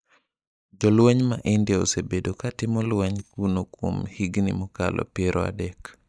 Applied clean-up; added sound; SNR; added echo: neural mask model DeepFilterNet 3.